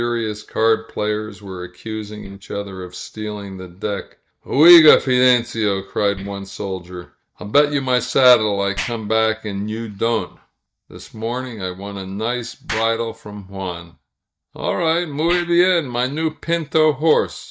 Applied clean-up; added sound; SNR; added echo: neural mask model DeepFilterNet 3.